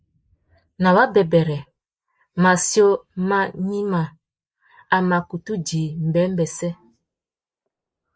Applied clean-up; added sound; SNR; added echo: neural mask model Resemble Enhance denoiser.